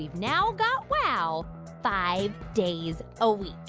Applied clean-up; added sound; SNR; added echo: none; Guitar; 18 dB; none.